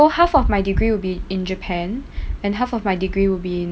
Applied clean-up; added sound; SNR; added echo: none; none; none; none.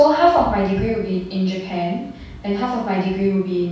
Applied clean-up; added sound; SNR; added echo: none; none; none; reverberation time 0.7 s.